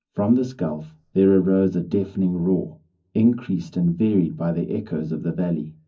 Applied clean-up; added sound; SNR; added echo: none; none; none; reverberation time 0.4 s.